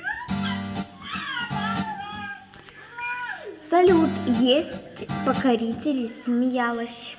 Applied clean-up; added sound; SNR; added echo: none; Guitar; 7 dB; reverberation time 1.5 s.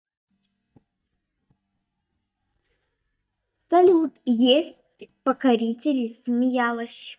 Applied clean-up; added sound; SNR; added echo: neural mask model DeepFilterNet 3.